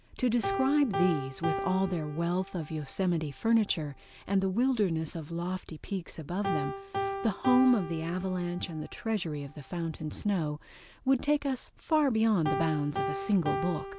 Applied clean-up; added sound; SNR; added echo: none; Piano; 8 dB; none.